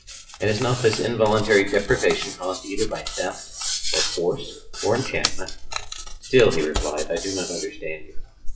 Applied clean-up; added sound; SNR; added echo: classical method WPE with log-MMSE.